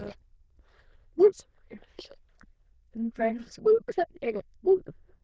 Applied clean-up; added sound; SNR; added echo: neural diffusion model UNIVERSE++.